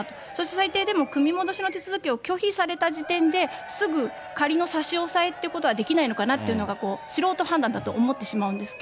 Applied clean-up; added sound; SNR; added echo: none; Crowd / Cheering; 15 dB; none.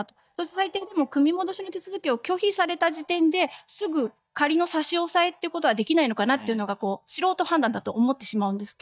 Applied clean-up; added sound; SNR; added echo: neural mask model DeepFilterNet 3.